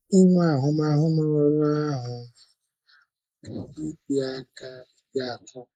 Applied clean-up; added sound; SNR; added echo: neural mask model Resemble Enhance denoiser.